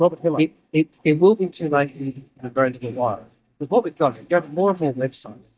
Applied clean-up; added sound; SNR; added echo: neural mask model DeepFilterNet 3.